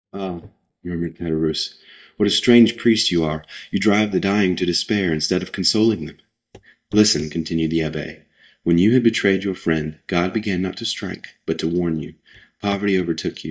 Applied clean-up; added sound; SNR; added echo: neural mask model DeepFilterNet 3.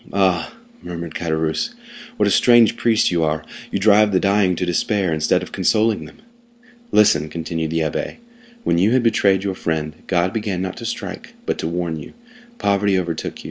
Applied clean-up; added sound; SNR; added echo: none; none; none; none.